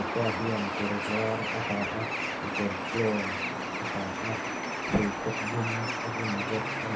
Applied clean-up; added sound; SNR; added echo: none; Bird; -1 dB; reverberation time 0.3 s.